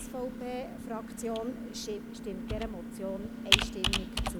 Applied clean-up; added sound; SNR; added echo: none; Computer keyboard; -4 dB; none.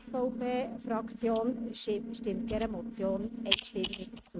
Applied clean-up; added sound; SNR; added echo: neural mask model RNNoise.